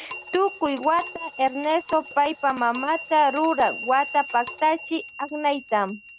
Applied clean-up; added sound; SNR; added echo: none; Clock; 14 dB; none.